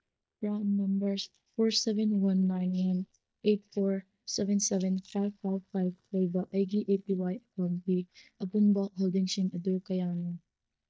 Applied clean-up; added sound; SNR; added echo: neural mask model DeepFilterNet 3.